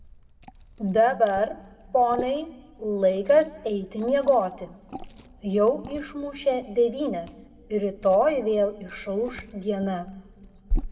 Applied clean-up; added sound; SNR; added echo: none; Liquid; 12 dB; reverberation time 0.9 s.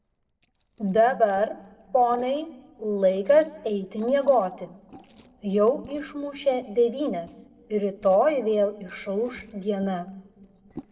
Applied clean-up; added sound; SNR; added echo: neural separator model SepFormer DNS4.